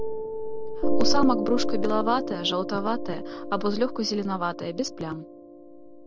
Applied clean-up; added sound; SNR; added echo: none; Piano; -2 dB; none.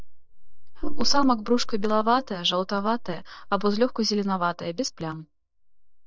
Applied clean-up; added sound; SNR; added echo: neural mask model DeepFilterNet 3.